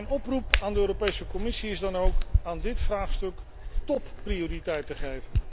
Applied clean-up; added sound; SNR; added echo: none; Hands; -3 dB; none.